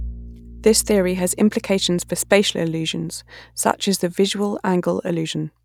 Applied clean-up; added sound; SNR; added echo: none; Bowed string instrument; 19 dB; none.